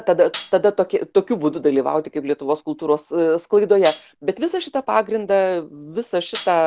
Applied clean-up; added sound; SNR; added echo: none; Hi-hat; 5 dB; none.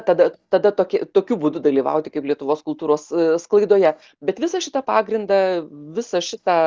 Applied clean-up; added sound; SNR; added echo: neural mask model DeepFilterNet 3.